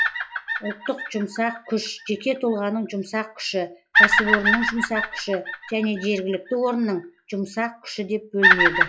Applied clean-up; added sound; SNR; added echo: classical method log-MMSE.